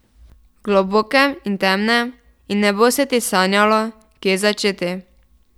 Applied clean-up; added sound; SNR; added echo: none; none; none; none.